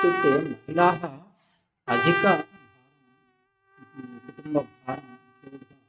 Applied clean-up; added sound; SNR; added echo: neural mask model RNNoise.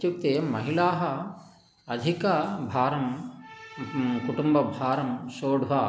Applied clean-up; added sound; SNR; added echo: none; none; none; none.